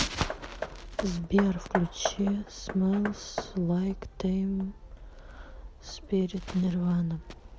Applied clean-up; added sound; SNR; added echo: none; Hammer; 11 dB; none.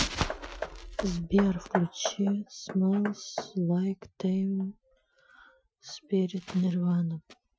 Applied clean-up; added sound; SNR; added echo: classical method Wiener filter.